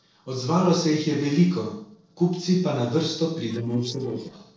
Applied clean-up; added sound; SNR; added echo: neural separator model SepFormer DNS4.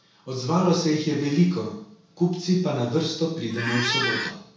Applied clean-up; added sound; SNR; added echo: none; Squeak; 3 dB; reverberation time 0.6 s.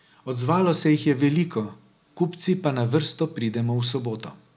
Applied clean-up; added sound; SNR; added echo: none; none; none; none.